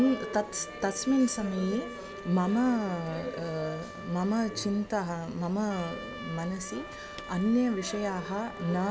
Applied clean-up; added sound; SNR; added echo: none; Trumpet; 15 dB; none.